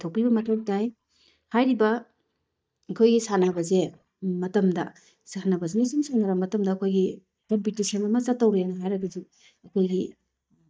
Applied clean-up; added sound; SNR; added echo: neural mask model DeepFilterNet 3.